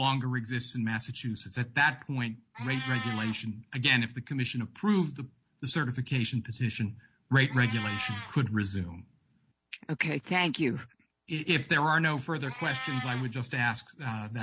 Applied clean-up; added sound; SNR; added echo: none; Meow; 16 dB; none.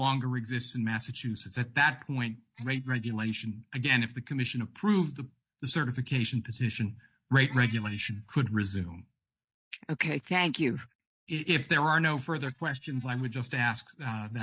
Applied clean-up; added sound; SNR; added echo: neural mask model DeepFilterNet 3.